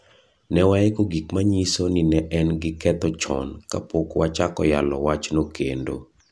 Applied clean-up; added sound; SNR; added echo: none; none; none; none.